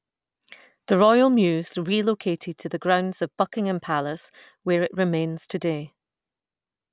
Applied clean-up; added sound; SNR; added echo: none; none; none; none.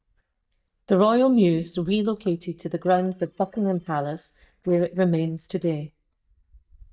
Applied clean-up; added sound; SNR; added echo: neural mask model DeepFilterNet 3.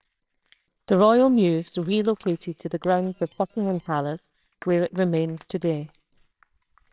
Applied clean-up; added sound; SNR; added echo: neural separator model SepFormer WHAMR!.